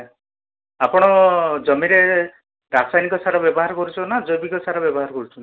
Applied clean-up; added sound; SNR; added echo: none; none; none; none.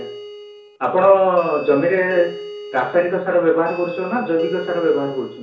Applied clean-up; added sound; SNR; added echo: none; Doorbell; 14 dB; reverberation time 0.7 s.